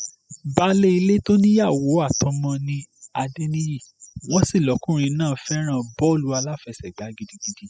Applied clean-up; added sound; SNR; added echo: classical method spectral subtraction.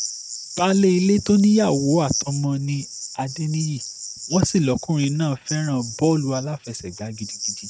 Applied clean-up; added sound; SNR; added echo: neural mask model RNNoise.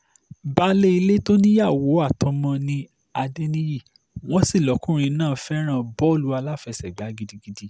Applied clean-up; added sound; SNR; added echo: none; none; none; none.